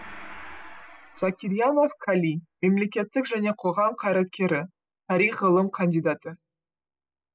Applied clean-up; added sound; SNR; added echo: classical method spectral subtraction.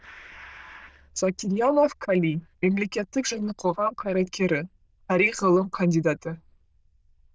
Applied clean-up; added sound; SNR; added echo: neural diffusion model UNIVERSE++.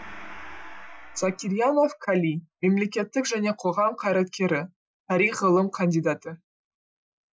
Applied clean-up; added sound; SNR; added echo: classical method Wiener filter.